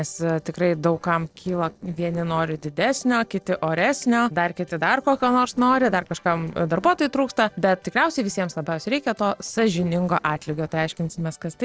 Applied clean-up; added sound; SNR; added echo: neural separator model SepFormer DNS4.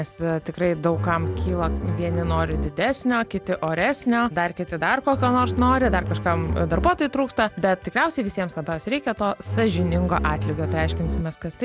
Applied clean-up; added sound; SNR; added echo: none; Bowed string instrument; 3 dB; none.